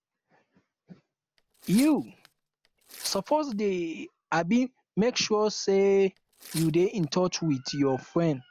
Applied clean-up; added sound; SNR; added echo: none; Tearing; 17 dB; none.